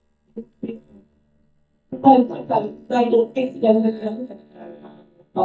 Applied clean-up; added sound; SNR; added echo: neural mask model DeepFilterNet 3.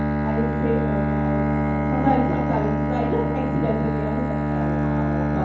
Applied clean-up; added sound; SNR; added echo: none; Bowed string instrument; -5 dB; reverberation time 0.9 s.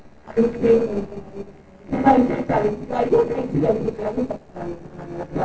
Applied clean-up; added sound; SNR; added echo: neural separator model SepFormer DNS4.